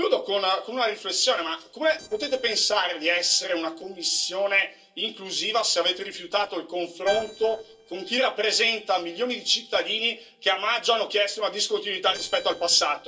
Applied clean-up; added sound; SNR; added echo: neural separator model SepFormer DNS4.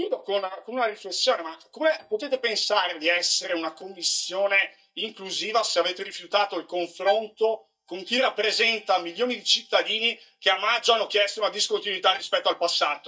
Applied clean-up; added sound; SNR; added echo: neural mask model DeepFilterNet 3.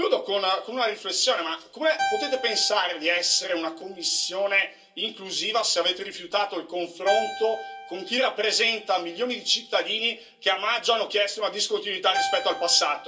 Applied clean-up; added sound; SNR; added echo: none; Keyboard (musical); 11 dB; reverberation time 0.2 s.